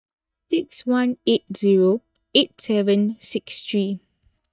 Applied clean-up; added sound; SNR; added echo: neural mask model DeepFilterNet 3.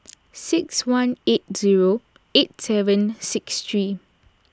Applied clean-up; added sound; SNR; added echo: none; none; none; none.